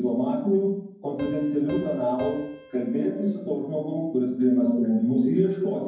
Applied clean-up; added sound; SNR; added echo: none; Piano; 19 dB; reverberation time 0.9 s.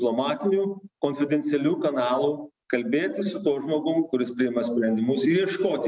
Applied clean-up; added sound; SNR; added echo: none; none; none; none.